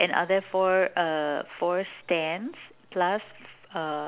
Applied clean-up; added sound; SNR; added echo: none; none; none; none.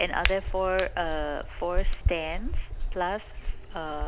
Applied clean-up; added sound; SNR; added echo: none; Hands; -1 dB; none.